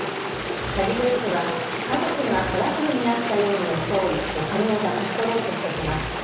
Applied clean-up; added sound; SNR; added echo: none; Stream; 3 dB; reverberation time 1.1 s.